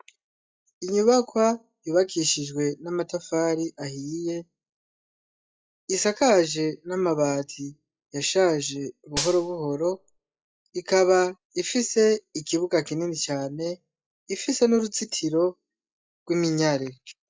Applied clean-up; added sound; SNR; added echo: classical method log-MMSE.